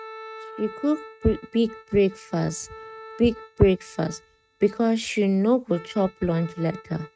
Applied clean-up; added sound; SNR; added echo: neural mask model RNNoise.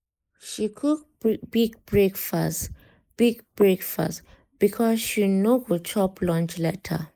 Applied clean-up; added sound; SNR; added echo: neural mask model Resemble Enhance denoiser.